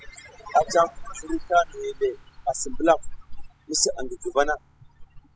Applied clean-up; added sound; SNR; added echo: classical method spectral subtraction.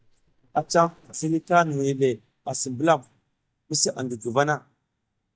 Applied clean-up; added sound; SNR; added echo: neural mask model DeepFilterNet 3.